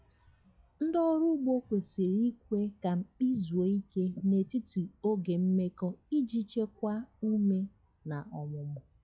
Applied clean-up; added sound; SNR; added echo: classical method log-MMSE.